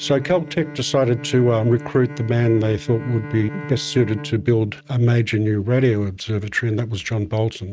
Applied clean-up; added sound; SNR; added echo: neural mask model RNNoise.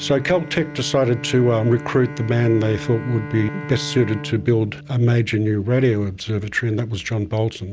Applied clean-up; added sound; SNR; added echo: none; Bowed string instrument; 14 dB; none.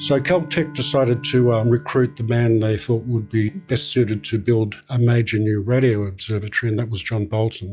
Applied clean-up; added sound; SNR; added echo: classical method log-MMSE.